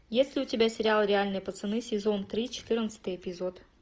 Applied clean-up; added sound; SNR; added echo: none; none; none; none.